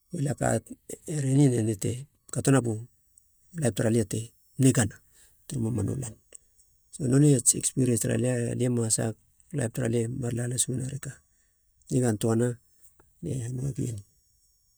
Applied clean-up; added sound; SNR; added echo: neural mask model DeepFilterNet 3.